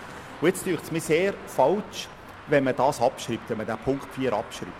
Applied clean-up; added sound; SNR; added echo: none; Traffic noise, roadway noise; 16 dB; none.